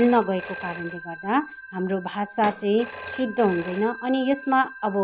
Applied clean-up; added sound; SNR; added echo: none; Telephone; 4 dB; none.